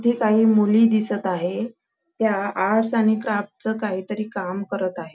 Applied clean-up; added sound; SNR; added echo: none; none; none; none.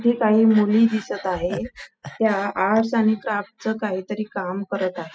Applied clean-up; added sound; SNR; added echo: classical method spectral subtraction.